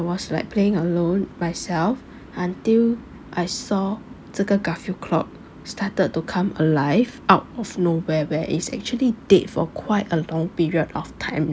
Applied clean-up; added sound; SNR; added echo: none; none; none; none.